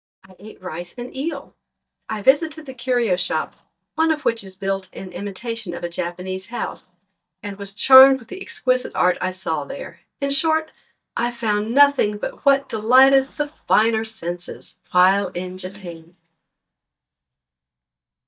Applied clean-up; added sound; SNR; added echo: neural mask model DeepFilterNet 3.